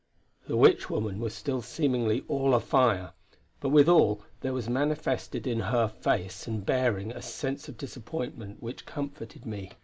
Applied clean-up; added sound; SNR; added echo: none; none; none; none.